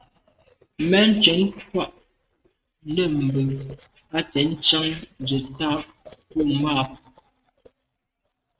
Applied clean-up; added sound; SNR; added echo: neural mask model RNNoise.